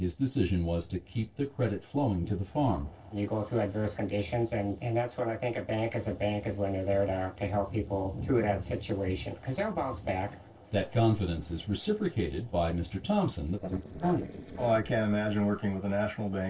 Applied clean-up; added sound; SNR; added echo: neural separator model SepFormer DNS4.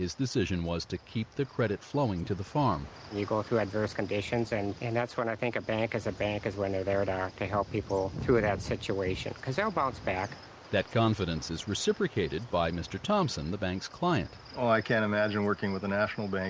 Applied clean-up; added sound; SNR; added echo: none; none; none; none.